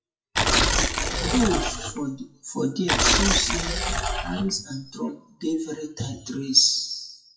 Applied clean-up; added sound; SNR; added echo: classical method WPE with log-MMSE.